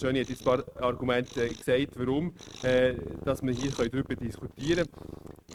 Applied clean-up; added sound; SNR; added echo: neural mask model RNNoise.